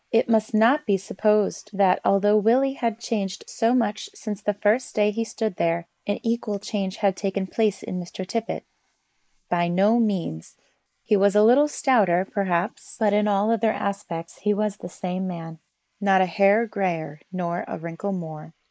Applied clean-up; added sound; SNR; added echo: neural mask model Resemble Enhance denoiser.